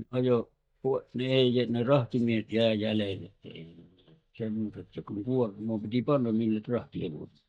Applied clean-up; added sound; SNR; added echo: neural mask model DeepFilterNet 3.